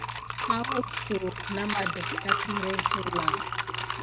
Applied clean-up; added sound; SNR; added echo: none; Liquid + Coin (dropping); -4 dB; none.